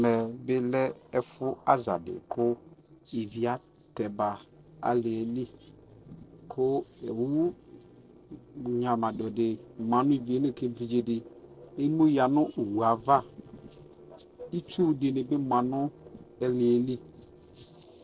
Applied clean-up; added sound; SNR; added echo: neural separator model SepFormer DNS4.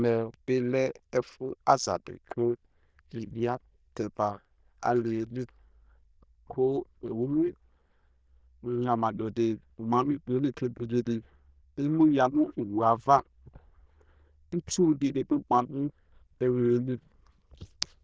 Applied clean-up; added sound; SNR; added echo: neural diffusion model UNIVERSE++.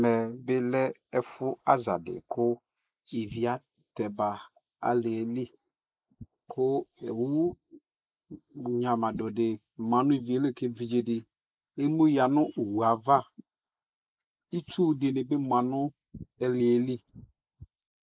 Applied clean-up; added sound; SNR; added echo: neural mask model Resemble Enhance denoiser.